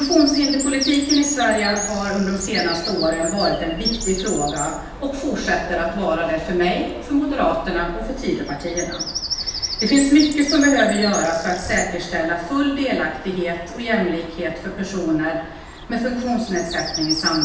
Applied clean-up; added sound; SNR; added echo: none; Bird vocalization, bird call, bird song; 8 dB; reverberation time 0.9 s.